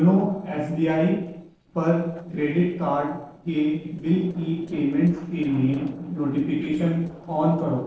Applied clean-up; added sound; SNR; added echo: neural separator model SepFormer DNS4.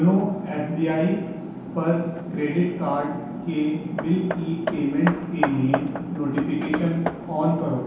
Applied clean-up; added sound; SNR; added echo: none; Hammer; 10 dB; reverberation time 0.8 s.